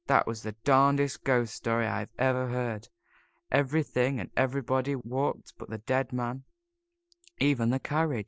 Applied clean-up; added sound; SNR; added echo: none; none; none; none.